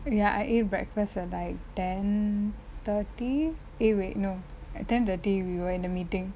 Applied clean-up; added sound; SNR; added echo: none; none; none; none.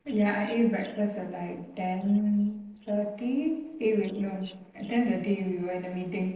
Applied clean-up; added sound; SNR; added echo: neural separator model SepFormer DNS4.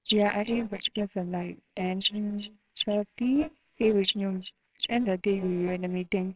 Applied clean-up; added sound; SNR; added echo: neural separator model SepFormer WHAMR!.